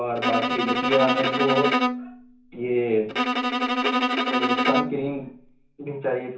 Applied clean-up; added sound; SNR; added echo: none; Bowed string instrument; -2 dB; reverberation time 0.6 s.